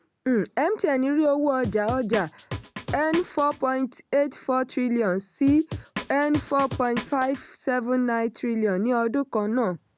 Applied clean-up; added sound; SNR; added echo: none; Drum; 11 dB; none.